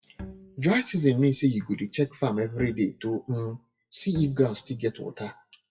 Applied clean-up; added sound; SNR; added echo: classical method WPE with log-MMSE.